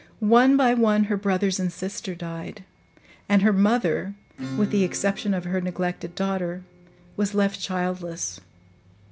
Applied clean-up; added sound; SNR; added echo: none; Acoustic guitar / Strum; 19 dB; none.